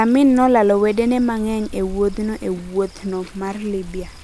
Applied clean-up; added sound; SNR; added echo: none; Water; 17 dB; none.